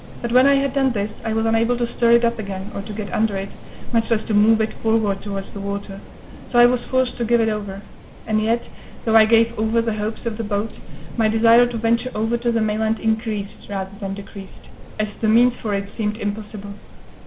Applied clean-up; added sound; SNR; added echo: none; Rain; 10 dB; none.